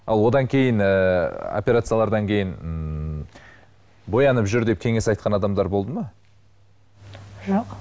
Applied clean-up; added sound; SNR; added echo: none; none; none; none.